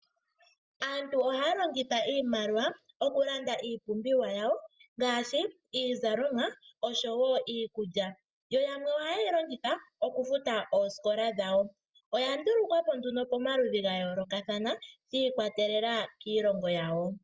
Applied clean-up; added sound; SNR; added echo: none; none; none; none.